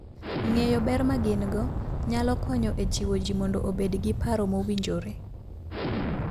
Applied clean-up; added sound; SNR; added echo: none; Explosion; 2 dB; none.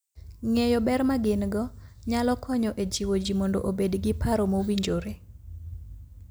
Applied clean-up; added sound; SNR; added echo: none; none; none; none.